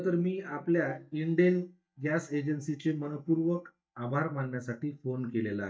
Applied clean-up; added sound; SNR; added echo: neural mask model DeepFilterNet 3.